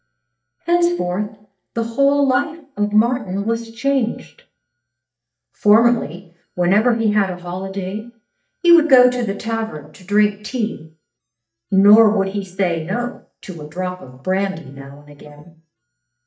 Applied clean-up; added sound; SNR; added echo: neural mask model DeepFilterNet 3.